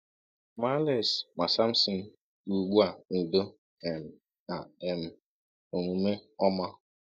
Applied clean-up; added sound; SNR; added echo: neural mask model DeepFilterNet 3.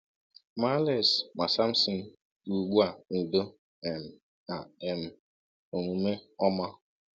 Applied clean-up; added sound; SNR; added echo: none; none; none; none.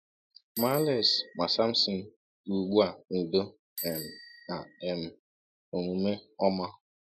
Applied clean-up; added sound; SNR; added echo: classical method Wiener filter.